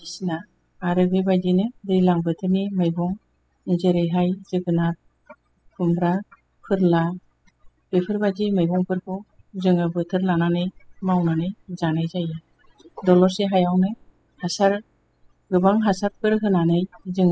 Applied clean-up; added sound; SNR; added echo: classical method spectral subtraction.